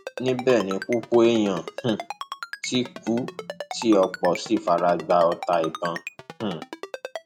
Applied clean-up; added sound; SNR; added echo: none; Ringtone; 13 dB; none.